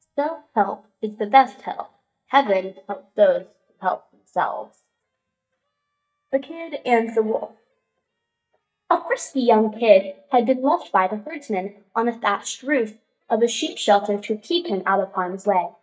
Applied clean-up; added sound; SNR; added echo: neural mask model DeepFilterNet 3.